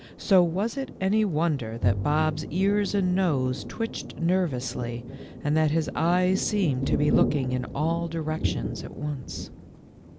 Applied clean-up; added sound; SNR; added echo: none; Thunder + Bowed string instrument; 6 dB; none.